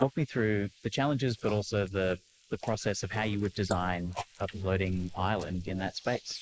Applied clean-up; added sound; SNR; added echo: neural mask model Resemble Enhance denoiser.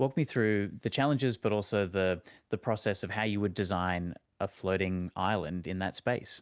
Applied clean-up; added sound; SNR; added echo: none; none; none; none.